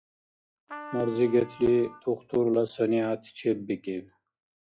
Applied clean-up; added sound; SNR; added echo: classical method log-MMSE.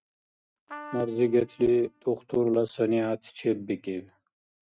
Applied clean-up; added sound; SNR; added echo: neural mask model RNNoise.